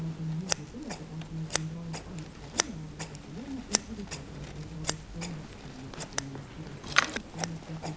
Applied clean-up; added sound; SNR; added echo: none; Scissors; -3 dB; reverberation time 0.3 s.